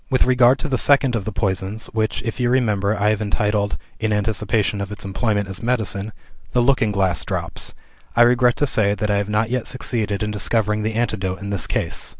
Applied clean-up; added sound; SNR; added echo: none; none; none; none.